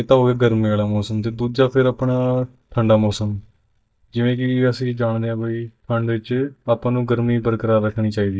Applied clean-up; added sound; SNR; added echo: neural mask model DeepFilterNet 3.